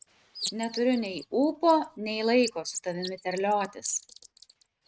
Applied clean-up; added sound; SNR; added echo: neural mask model RNNoise.